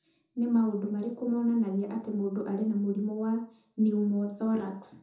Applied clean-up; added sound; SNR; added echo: none; none; none; reverberation time 0.6 s.